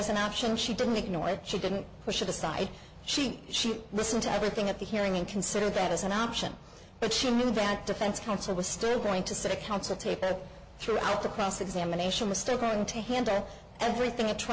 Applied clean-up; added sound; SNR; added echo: none; none; none; none.